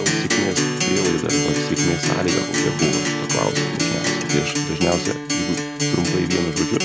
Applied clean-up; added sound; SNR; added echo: none; Acoustic guitar; -2 dB; none.